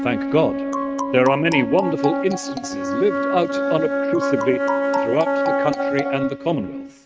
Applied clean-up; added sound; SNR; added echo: neural mask model RNNoise.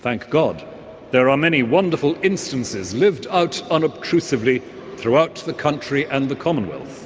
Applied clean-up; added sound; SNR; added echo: none; none; none; none.